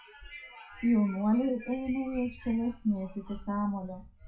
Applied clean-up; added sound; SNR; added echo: classical method WPE with log-MMSE.